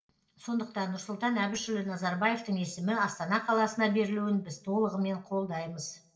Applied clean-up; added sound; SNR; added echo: neural separator model SepFormer DNS4.